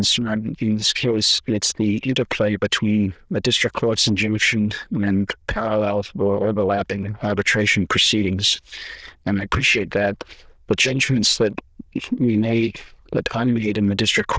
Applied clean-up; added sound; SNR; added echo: neural diffusion model UNIVERSE++.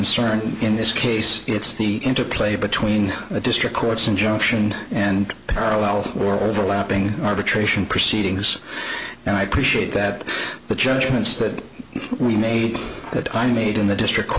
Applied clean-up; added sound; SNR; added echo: none; none; none; none.